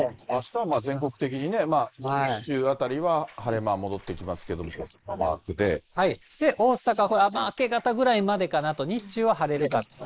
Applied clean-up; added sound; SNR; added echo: neural mask model Resemble Enhance denoiser.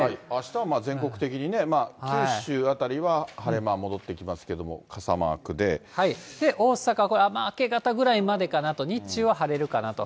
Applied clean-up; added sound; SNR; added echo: none; none; none; none.